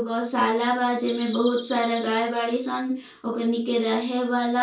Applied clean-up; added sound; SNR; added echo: none; Bird vocalization, bird call, bird song; 16 dB; reverberation time 0.2 s.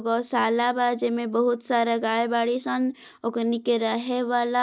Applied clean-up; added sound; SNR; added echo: none; none; none; none.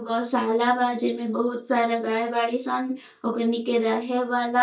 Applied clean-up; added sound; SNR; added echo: neural mask model DeepFilterNet 3.